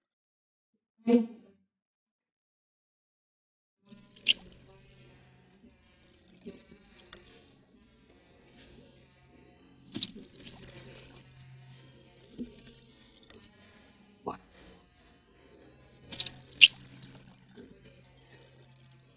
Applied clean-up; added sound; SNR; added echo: neural mask model DeepFilterNet 3.